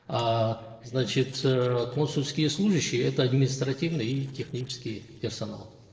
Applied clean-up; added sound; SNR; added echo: neural separator model SepFormer DNS4.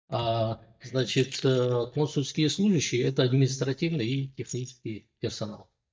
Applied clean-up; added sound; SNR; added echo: neural mask model DeepFilterNet 3.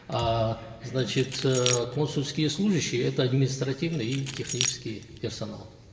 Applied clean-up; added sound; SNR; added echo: none; Keys jangling; 10 dB; reverberation time 2.5 s.